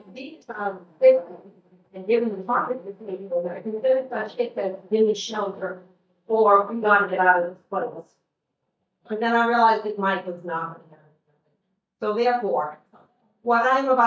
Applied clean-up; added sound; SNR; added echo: neural mask model DeepFilterNet 3.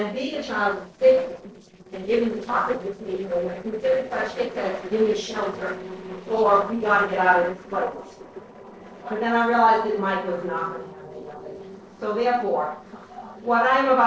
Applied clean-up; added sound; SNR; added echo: neural separator model SepFormer DNS4.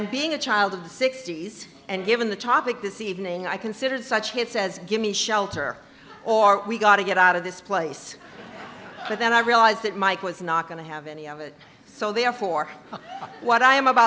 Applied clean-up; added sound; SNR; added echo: none; none; none; none.